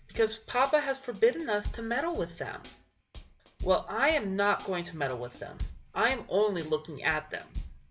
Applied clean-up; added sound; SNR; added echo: none; Bass drum / Snare drum / Drum kit; 13 dB; none.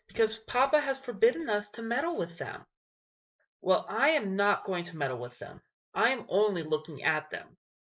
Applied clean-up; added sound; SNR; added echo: neural mask model Resemble Enhance denoiser.